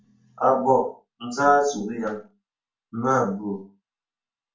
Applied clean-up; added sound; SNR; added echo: none; none; none; reverberation time 0.3 s.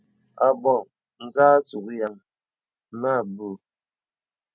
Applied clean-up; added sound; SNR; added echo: none; none; none; none.